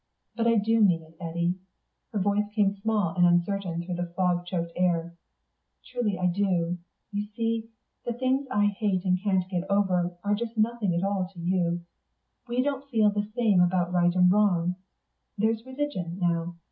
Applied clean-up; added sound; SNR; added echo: none; none; none; none.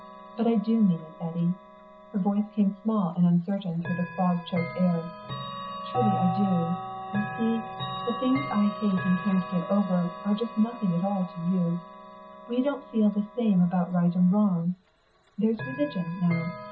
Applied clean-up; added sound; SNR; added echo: none; Chime / Clock; 10 dB; none.